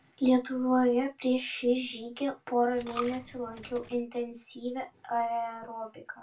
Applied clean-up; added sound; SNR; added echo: none; Coin (dropping); 15 dB; reverberation time 0.2 s.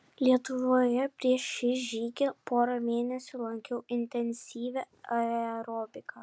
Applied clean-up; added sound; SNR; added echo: none; none; none; none.